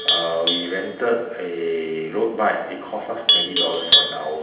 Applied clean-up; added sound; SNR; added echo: none; Livestock, farm animals, working animals; -2 dB; reverberation time 0.8 s.